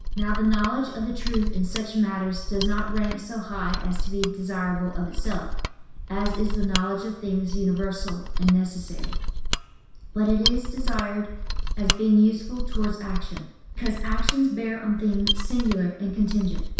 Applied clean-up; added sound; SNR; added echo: none; Mechanisms; 1 dB; reverberation time 0.7 s.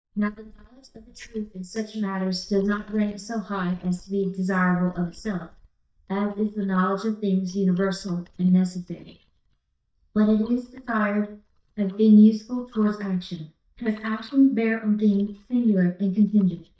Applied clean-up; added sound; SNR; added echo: neural mask model DeepFilterNet 3.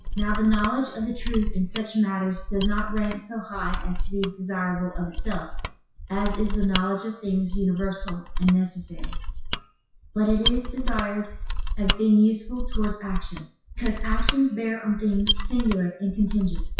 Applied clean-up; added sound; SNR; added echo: classical method WPE with log-MMSE.